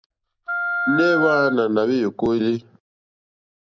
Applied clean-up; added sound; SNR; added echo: none; Wind instrument, woodwind instrument; 3 dB; none.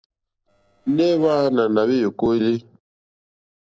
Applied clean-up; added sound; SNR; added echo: neural separator model SepFormer DNS4.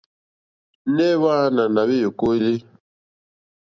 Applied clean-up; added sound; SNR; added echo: none; none; none; none.